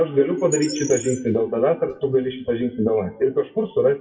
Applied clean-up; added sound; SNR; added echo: classical method WPE with log-MMSE.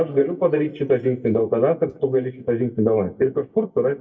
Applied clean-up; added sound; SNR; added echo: neural mask model DeepFilterNet 3.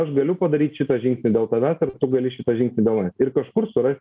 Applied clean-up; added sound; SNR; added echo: none; none; none; none.